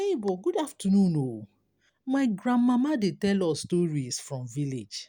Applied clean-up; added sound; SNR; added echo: none; none; none; none.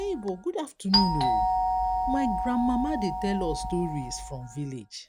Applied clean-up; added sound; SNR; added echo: none; Doorbell; -1 dB; none.